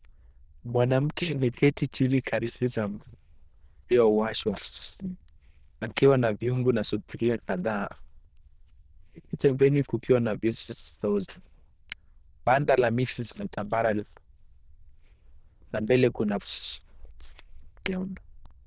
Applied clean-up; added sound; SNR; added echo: neural diffusion model UNIVERSE++.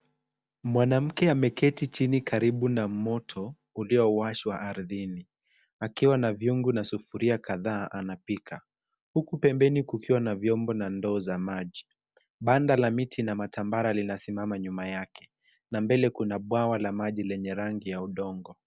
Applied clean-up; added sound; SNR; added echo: none; none; none; none.